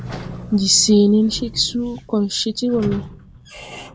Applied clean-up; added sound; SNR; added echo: none; Drum + Squeak / Sliding door; 14 dB; none.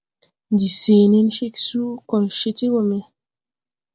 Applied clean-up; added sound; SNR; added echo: none; none; none; none.